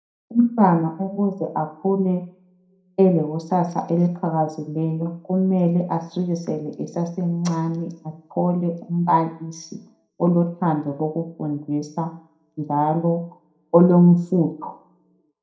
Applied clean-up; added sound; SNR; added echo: none; none; none; reverberation time 0.4 s.